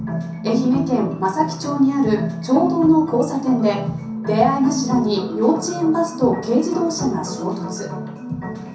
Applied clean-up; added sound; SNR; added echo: none; none; none; reverberation time 0.6 s.